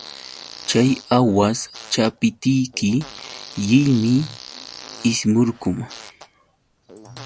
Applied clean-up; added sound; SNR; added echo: none; Fart; 19 dB; none.